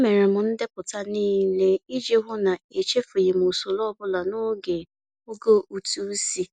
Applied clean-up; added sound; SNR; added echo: none; none; none; none.